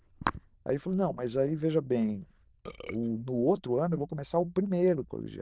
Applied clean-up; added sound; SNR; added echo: neural diffusion model UNIVERSE++.